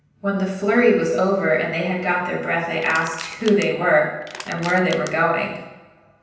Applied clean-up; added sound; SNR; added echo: none; Crushing; 16 dB; reverberation time 0.9 s.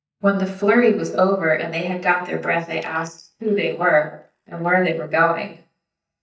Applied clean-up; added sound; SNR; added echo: neural mask model DeepFilterNet 3.